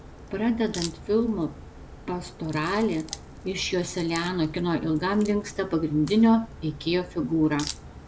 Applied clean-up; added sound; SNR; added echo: none; Crack; 15 dB; none.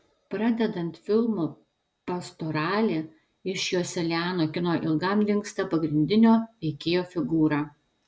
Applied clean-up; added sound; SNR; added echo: none; none; none; none.